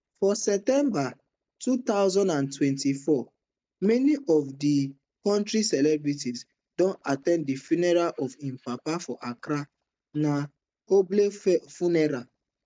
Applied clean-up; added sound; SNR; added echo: neural mask model DeepFilterNet 3.